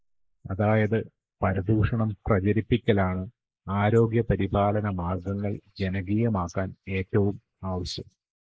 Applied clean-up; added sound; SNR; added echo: neural mask model Resemble Enhance denoiser.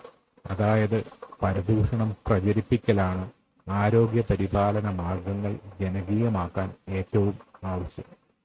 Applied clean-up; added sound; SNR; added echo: neural mask model RNNoise.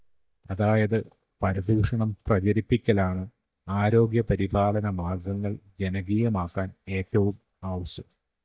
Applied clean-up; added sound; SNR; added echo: neural mask model DeepFilterNet 3.